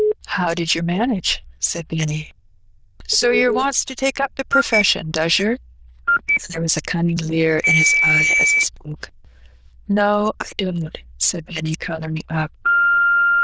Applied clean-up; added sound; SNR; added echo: neural diffusion model UNIVERSE++.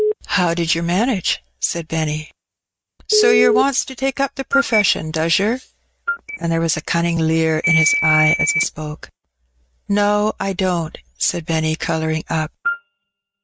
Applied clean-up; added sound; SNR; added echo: neural mask model RNNoise.